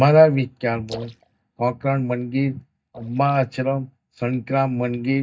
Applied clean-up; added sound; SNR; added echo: neural mask model DeepFilterNet 3.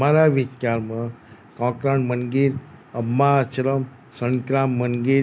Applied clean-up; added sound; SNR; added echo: none; none; none; none.